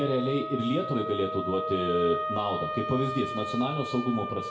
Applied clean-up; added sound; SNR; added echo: none; Wind instrument, woodwind instrument; 5 dB; reverberation time 0.6 s.